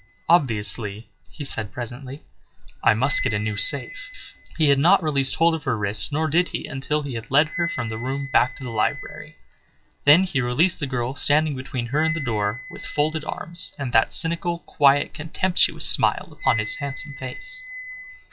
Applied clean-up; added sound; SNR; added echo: classical method WPE with log-MMSE.